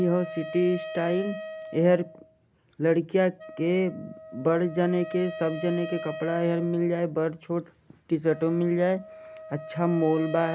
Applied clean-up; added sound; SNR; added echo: none; Wind instrument, woodwind instrument; 13 dB; none.